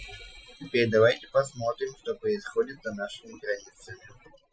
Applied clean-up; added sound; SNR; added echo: classical method Wiener filter.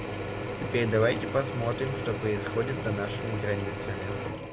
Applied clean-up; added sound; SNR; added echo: none; Drill / Mechanisms; 3 dB; none.